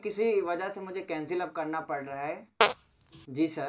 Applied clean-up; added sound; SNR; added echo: none; Fart; -1 dB; reverberation time 0.2 s.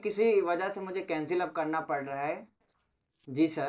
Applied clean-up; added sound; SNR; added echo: neural separator model SepFormer DNS4.